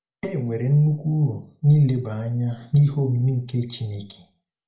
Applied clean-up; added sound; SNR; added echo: none; none; none; reverberation time 0.4 s.